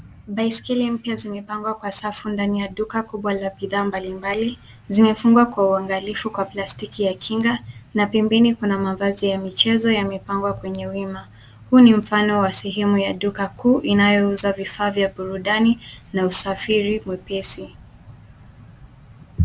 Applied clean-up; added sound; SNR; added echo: none; none; none; none.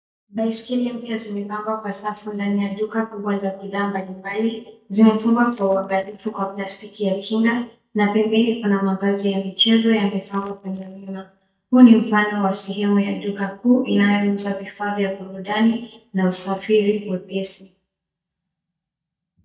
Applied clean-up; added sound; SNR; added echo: neural mask model DeepFilterNet 3.